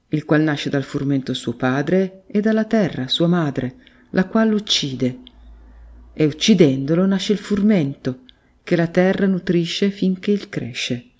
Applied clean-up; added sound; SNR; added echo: none; none; none; none.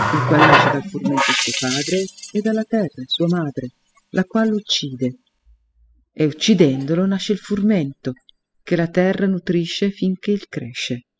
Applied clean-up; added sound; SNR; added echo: classical method spectral subtraction.